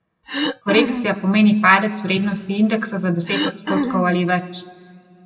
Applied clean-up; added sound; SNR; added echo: none; Cough; 4 dB; reverberation time 1.4 s.